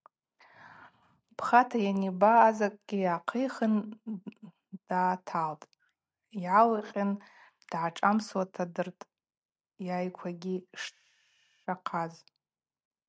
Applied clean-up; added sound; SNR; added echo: none; none; none; none.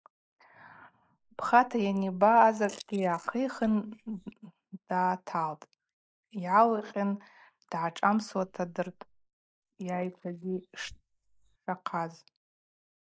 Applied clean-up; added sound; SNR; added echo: neural mask model Resemble Enhance denoiser.